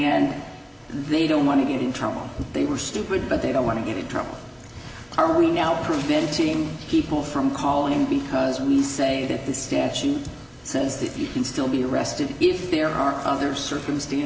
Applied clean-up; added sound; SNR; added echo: none; Thunder; 19 dB; reverberation time 0.5 s.